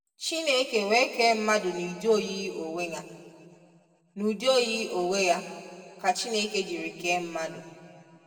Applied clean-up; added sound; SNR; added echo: none; none; none; reverberation time 2.0 s.